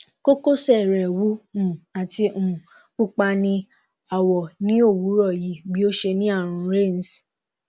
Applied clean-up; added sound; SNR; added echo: none; none; none; none.